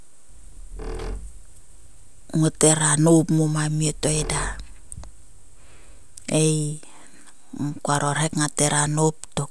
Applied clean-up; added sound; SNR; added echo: none; Squeak; 14 dB; none.